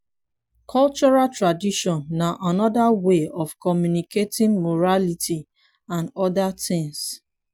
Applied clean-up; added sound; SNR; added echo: none; none; none; none.